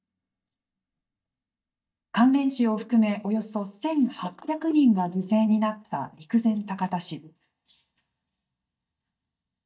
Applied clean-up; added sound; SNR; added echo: neural mask model DeepFilterNet 3.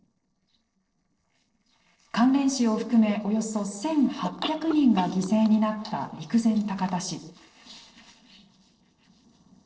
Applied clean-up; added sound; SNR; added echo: neural separator model SepFormer DNS4.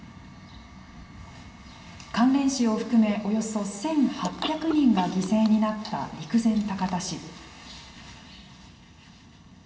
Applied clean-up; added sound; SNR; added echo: none; Chewing, mastication / Cough; 13 dB; reverberation time 0.9 s.